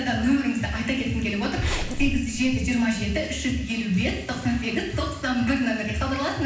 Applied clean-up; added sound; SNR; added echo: none; Zipper (clothing); 5 dB; reverberation time 0.9 s.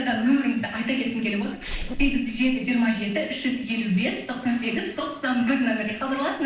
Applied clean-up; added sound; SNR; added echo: neural separator model SepFormer DNS4.